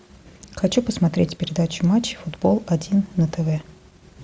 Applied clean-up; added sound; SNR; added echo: none; none; none; none.